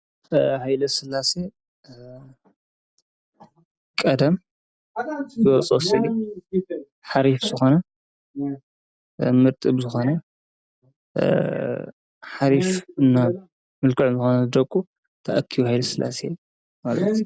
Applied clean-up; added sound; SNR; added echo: none; none; none; none.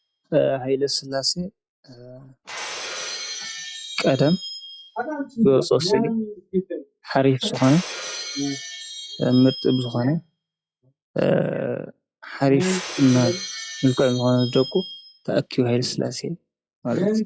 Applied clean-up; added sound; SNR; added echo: classical method log-MMSE.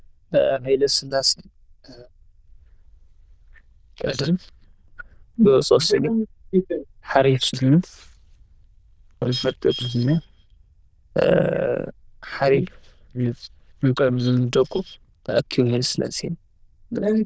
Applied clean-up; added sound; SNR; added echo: neural diffusion model UNIVERSE++.